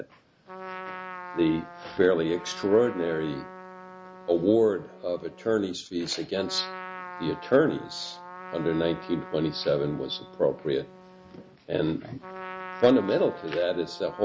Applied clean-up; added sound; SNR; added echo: none; Trumpet; 15 dB; none.